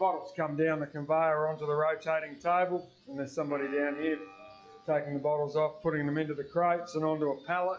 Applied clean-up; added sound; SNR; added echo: classical method log-MMSE.